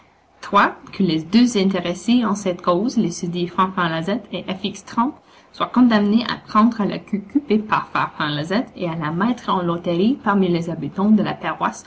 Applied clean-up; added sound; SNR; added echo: none; none; none; none.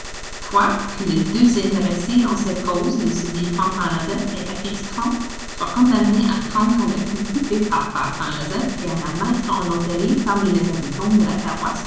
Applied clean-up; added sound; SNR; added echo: none; Gunshot, gunfire; 11 dB; reverberation time 1.0 s.